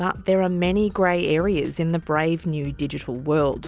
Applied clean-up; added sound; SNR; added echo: none; none; none; none.